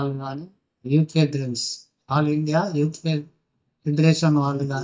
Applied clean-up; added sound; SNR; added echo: neural mask model DeepFilterNet 3.